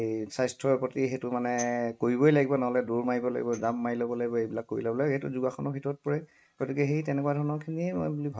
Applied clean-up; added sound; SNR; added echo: neural mask model RNNoise.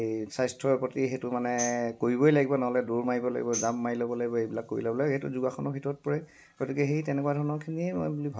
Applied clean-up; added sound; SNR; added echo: none; Tambourine; 13 dB; none.